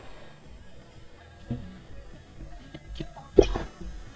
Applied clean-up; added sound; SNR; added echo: neural mask model DeepFilterNet 3.